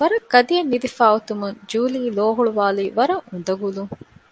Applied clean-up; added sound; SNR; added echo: none; none; none; none.